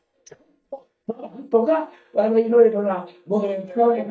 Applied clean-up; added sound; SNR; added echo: neural mask model DeepFilterNet 3.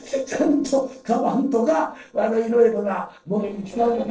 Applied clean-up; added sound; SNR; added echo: neural separator model SepFormer DNS4.